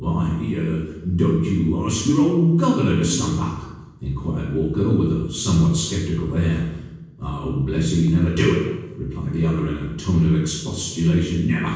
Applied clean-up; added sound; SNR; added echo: neural separator model SepFormer DNS4.